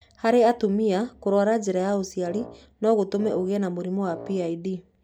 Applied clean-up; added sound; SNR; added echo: none; Wind instrument, woodwind instrument; 18 dB; none.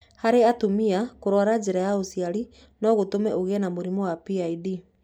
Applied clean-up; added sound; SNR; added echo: none; none; none; none.